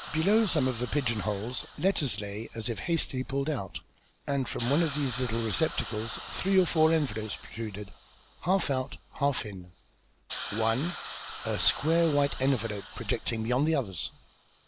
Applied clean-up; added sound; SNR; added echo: none; Hiss; 14 dB; none.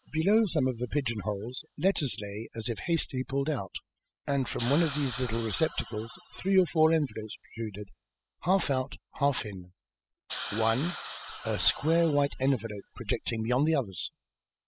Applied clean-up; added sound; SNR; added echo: classical method spectral subtraction.